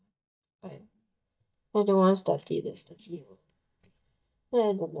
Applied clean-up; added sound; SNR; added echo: neural mask model DeepFilterNet 3.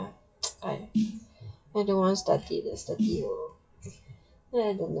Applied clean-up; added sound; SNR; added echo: classical method WPE with log-MMSE.